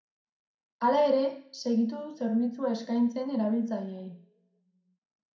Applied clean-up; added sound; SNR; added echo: none; none; none; reverberation time 0.4 s.